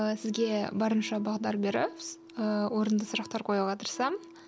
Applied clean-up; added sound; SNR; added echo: none; Wind instrument, woodwind instrument; 18 dB; none.